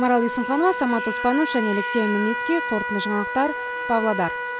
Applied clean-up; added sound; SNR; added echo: none; Trumpet; 5 dB; none.